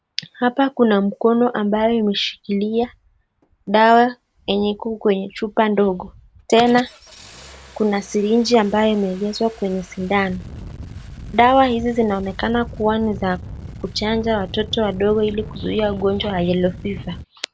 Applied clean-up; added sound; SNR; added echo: none; Engine starting; 17 dB; none.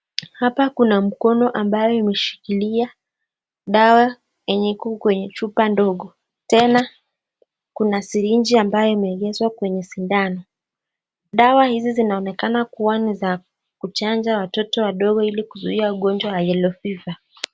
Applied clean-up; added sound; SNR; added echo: none; none; none; none.